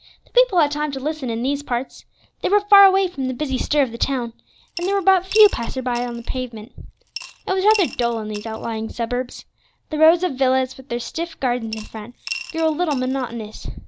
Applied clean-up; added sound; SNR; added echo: none; Coin (dropping) / Glass; 15 dB; none.